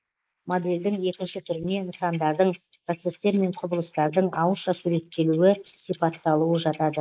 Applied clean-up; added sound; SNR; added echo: neural mask model Resemble Enhance denoiser.